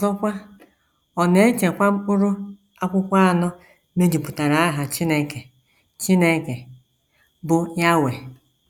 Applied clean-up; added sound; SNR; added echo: none; none; none; none.